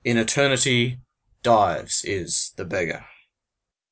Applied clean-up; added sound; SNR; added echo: none; none; none; none.